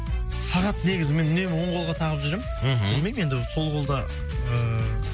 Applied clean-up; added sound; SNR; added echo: none; Wind instrument, woodwind instrument; 16 dB; none.